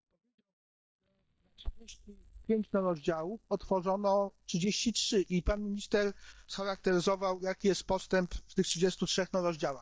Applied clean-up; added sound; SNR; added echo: neural mask model DeepFilterNet 3.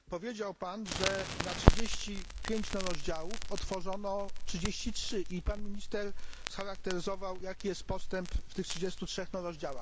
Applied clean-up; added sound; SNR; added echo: none; Crackle; -4 dB; none.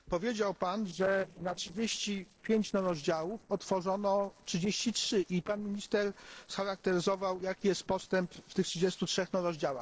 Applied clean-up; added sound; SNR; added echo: neural separator model SepFormer DNS4.